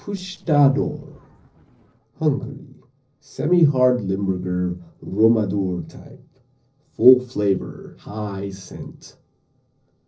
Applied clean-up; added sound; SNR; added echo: neural separator model SepFormer DNS4.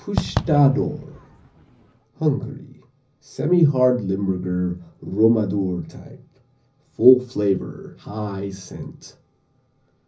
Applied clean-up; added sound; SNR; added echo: none; Fireworks; 7 dB; reverberation time 0.5 s.